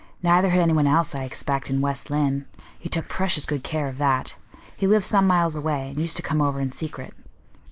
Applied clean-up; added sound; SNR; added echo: neural mask model Resemble Enhance denoiser.